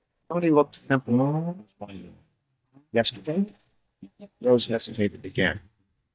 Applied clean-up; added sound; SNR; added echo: neural mask model DeepFilterNet 3.